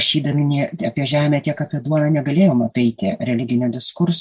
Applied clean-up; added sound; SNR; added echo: none; none; none; none.